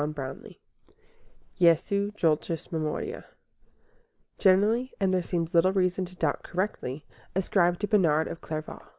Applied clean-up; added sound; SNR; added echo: none; none; none; none.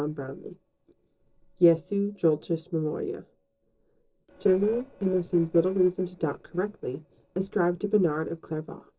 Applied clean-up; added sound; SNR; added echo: neural separator model SepFormer DNS4.